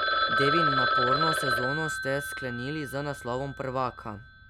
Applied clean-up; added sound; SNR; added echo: none; Telephone; -3 dB; none.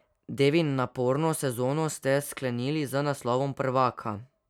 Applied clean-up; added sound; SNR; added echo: none; none; none; none.